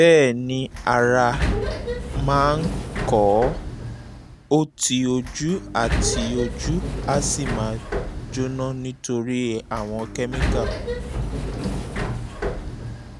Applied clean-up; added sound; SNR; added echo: none; Sliding door; 4 dB; none.